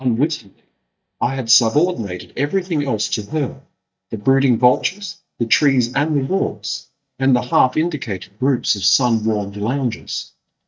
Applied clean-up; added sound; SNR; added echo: neural mask model DeepFilterNet 3.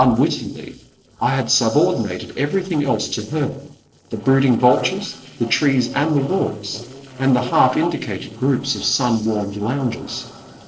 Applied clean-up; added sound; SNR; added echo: neural separator model SepFormer DNS4.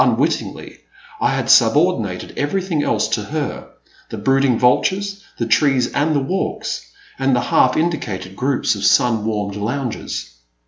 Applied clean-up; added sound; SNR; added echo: none; none; none; none.